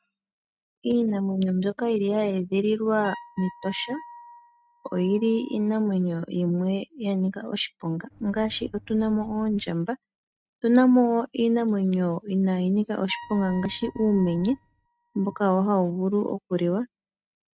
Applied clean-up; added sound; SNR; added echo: neural mask model RNNoise.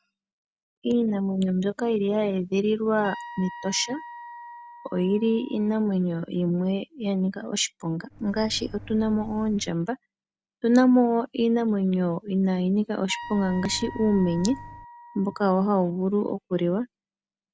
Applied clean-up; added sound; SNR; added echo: none; Wind instrument, woodwind instrument + Microwave oven; 16 dB; none.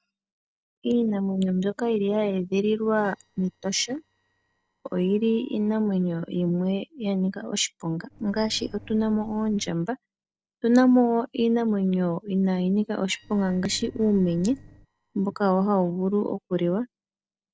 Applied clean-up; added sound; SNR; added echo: neural separator model SepFormer DNS4.